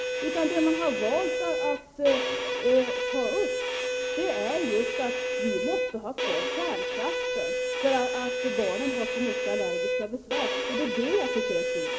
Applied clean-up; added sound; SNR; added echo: none; Bowed string instrument; 0 dB; none.